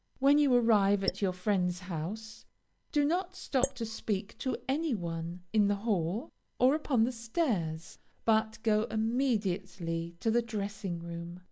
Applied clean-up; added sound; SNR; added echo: neural mask model Resemble Enhance denoiser.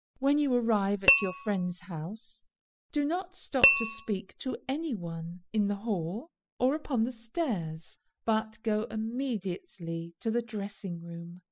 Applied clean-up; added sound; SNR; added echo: classical method spectral subtraction.